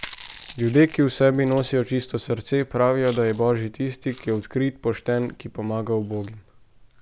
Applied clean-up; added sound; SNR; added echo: none; Chewing, mastication; 18 dB; none.